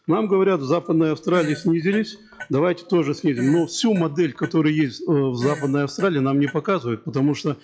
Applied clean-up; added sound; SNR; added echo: classical method log-MMSE.